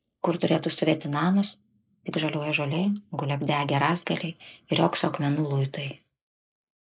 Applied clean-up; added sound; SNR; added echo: neural mask model Resemble Enhance denoiser.